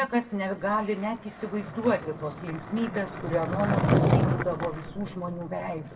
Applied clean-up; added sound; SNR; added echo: none; Skateboard; 0 dB; reverberation time 0.7 s.